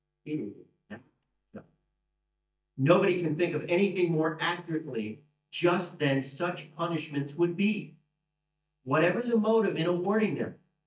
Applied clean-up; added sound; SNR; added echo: neural mask model DeepFilterNet 3.